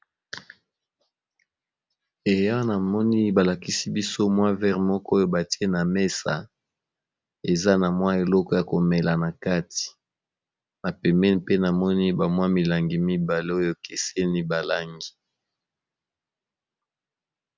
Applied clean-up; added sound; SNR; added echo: none; none; none; none.